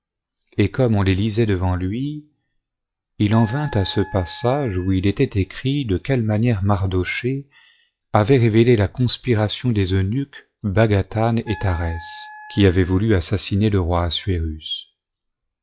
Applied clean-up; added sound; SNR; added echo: classical method log-MMSE.